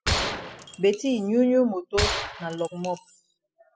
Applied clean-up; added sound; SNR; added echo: classical method spectral subtraction.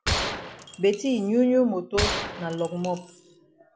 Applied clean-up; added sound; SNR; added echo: none; Gunshot, gunfire; 6 dB; none.